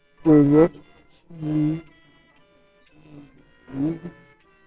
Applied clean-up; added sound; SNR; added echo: neural separator model SepFormer WHAMR!.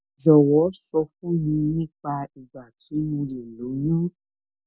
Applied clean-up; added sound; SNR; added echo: none; none; none; none.